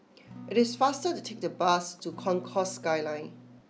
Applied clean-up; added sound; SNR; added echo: none; Acoustic guitar / Strum; 17 dB; none.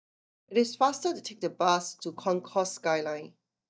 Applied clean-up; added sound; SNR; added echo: neural mask model DeepFilterNet 3.